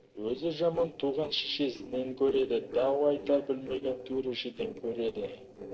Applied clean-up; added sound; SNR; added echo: neural separator model SepFormer DNS4.